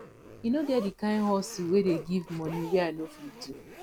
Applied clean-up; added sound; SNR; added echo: none; Zipper (clothing); 15 dB; none.